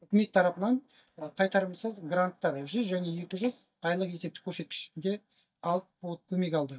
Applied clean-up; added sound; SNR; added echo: neural mask model DeepFilterNet 3.